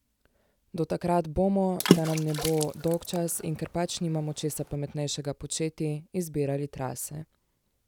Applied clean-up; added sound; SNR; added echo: none; Water / Splash, splatter; 1 dB; none.